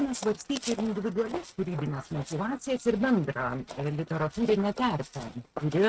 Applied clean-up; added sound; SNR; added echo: neural mask model RNNoise.